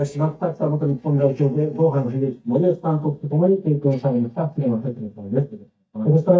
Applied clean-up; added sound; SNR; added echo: neural mask model DeepFilterNet 3.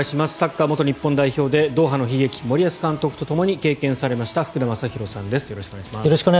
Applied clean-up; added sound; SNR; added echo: none; none; none; none.